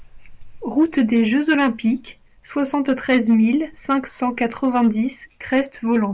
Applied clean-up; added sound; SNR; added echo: none; none; none; none.